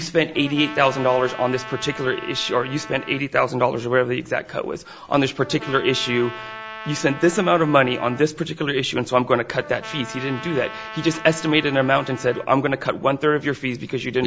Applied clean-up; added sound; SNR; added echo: none; Trumpet; 14 dB; none.